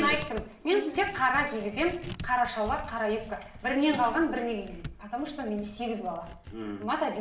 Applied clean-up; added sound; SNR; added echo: none; Tearing; 15 dB; reverberation time 0.5 s.